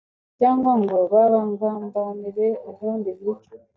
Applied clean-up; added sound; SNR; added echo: neural mask model DeepFilterNet 3.